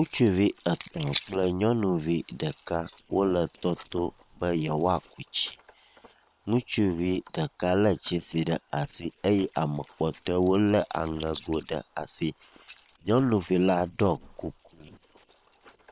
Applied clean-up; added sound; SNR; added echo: neural separator model SepFormer WHAM!.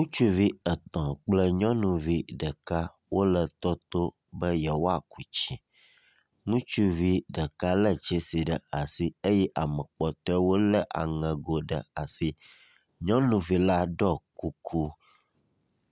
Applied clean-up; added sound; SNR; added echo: none; none; none; none.